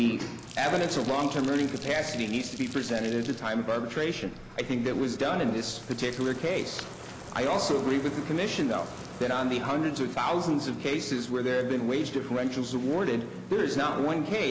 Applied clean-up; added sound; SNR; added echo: none; Bathtub (filling or washing); 17 dB; none.